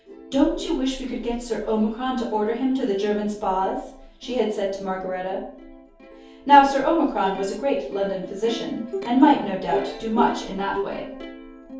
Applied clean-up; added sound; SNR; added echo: none; Plucked string instrument; 13 dB; reverberation time 0.6 s.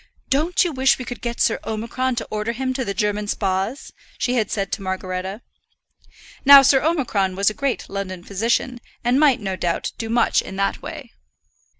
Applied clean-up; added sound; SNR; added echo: none; none; none; none.